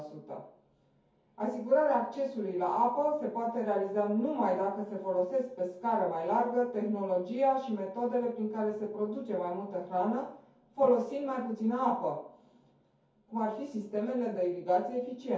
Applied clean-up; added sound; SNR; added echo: none; none; none; reverberation time 0.6 s.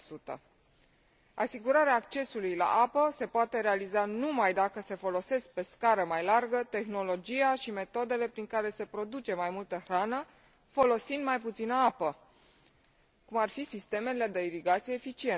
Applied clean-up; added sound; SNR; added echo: none; none; none; none.